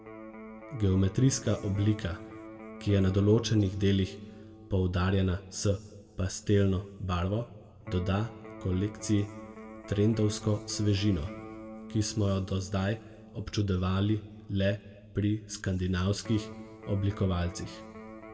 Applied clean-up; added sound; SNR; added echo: none; Electric guitar; 17 dB; reverberation time 1.1 s.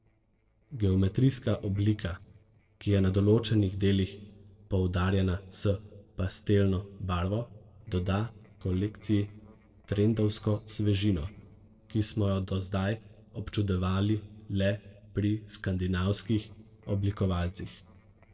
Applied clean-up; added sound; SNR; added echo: neural separator model SepFormer DNS4.